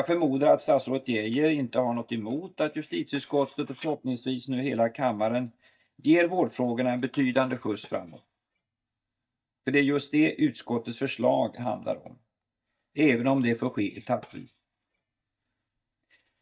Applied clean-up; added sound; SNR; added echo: neural mask model DeepFilterNet 3.